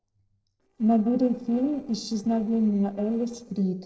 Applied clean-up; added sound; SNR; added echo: neural separator model SepFormer DNS4.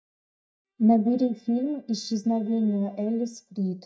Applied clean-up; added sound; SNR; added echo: neural mask model DeepFilterNet 3.